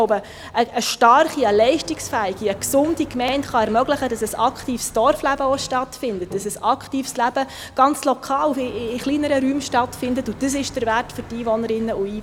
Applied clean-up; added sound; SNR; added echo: none; Sliding door; 19 dB; none.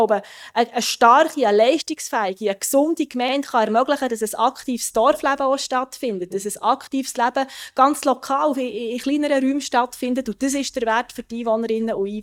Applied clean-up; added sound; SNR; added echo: neural mask model DeepFilterNet 3.